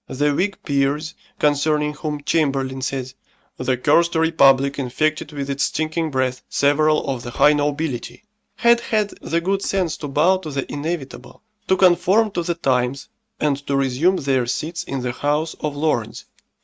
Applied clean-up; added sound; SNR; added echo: neural mask model RNNoise.